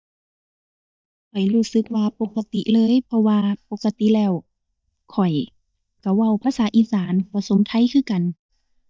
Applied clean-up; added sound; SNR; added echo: neural mask model DeepFilterNet 3.